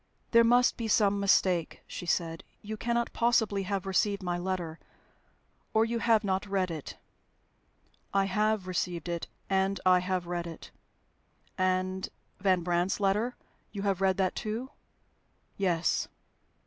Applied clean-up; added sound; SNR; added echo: none; none; none; none.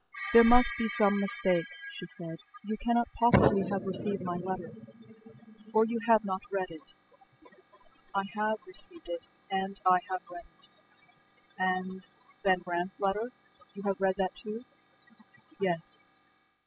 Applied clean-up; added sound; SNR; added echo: classical method spectral subtraction.